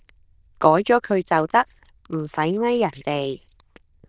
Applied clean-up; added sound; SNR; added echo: neural diffusion model UNIVERSE++.